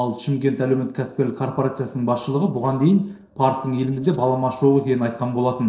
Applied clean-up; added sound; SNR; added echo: neural separator model SepFormer DNS4.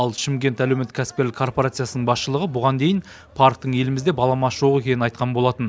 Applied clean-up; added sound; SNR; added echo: none; none; none; none.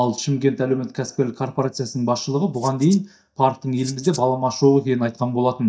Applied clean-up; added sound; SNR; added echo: neural mask model DeepFilterNet 3.